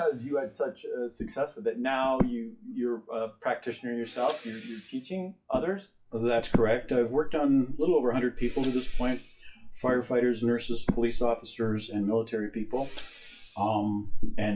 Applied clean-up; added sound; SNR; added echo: classical method WPE with log-MMSE.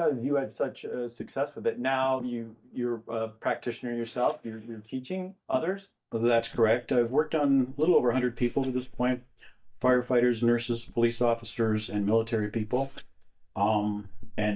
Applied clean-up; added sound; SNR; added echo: neural mask model DeepFilterNet 3.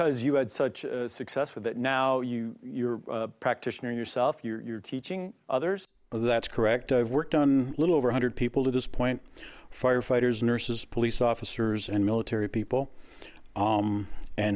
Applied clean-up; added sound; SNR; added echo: none; none; none; none.